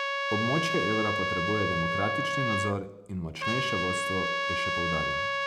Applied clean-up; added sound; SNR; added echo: none; Trumpet; -2 dB; none.